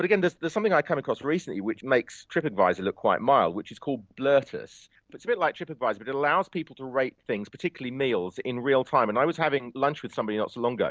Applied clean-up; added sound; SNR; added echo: none; none; none; none.